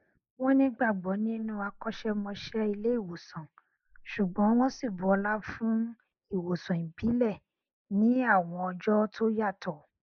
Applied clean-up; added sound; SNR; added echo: neural mask model Resemble Enhance denoiser.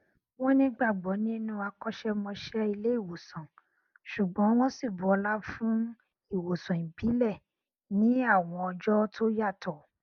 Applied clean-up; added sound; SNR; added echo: none; none; none; none.